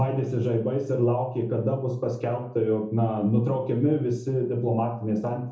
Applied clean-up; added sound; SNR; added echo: none; none; none; reverberation time 1.0 s.